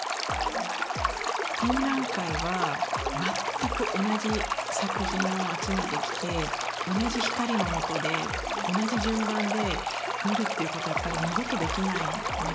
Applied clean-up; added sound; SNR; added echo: none; Stream; -1 dB; none.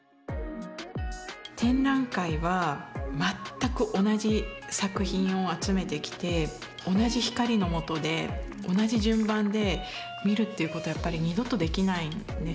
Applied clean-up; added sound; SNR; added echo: none; none; none; none.